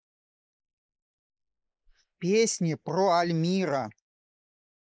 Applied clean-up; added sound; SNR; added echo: neural mask model Resemble Enhance denoiser.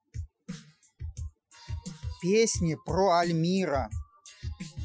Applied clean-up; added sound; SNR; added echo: classical method Wiener filter.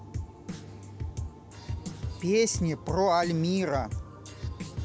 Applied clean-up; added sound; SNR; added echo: none; Drum kit; 7 dB; none.